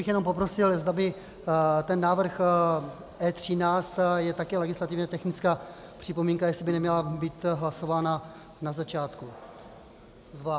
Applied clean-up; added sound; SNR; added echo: none; Organ; 17 dB; none.